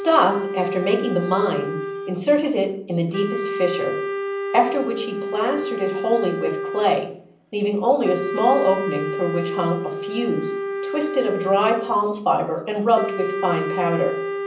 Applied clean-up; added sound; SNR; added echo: none; Wind instrument, woodwind instrument; 5 dB; reverberation time 0.6 s.